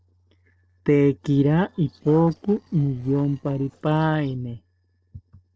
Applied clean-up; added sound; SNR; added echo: neural separator model SepFormer DNS4.